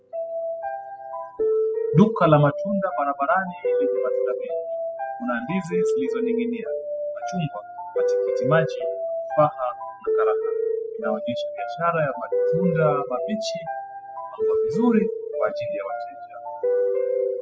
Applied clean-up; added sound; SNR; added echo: classical method spectral subtraction.